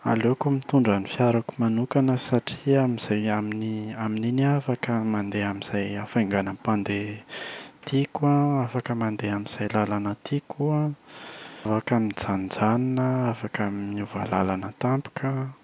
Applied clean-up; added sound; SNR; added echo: none; none; none; none.